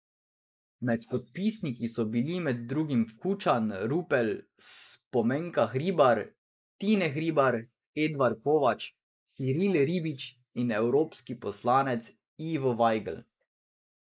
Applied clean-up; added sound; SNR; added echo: neural mask model Resemble Enhance denoiser.